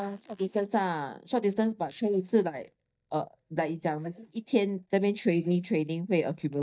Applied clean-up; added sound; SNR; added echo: neural mask model DeepFilterNet 3.